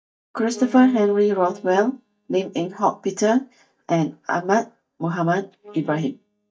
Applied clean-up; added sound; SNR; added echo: neural mask model DeepFilterNet 3.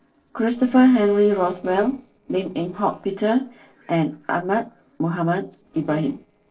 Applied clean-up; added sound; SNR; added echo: neural separator model SepFormer DNS4.